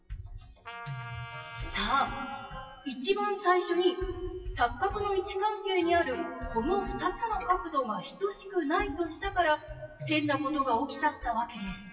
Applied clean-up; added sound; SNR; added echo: classical method WPE with log-MMSE.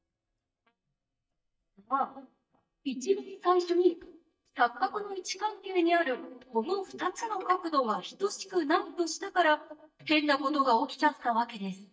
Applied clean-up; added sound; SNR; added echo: neural mask model DeepFilterNet 3.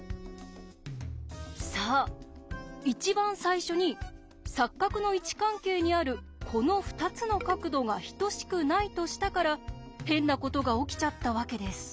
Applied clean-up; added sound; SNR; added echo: none; none; none; none.